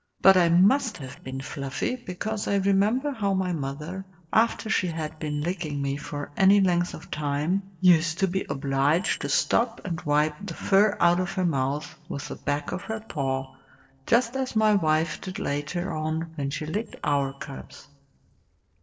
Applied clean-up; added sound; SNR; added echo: neural separator model SepFormer DNS4.